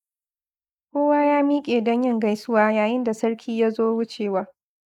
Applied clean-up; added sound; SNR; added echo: neural mask model Resemble Enhance denoiser.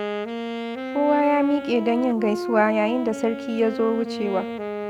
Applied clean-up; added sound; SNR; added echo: none; Wind instrument, woodwind instrument; 7 dB; none.